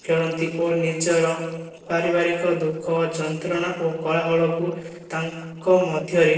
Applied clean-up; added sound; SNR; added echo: neural separator model SepFormer DNS4.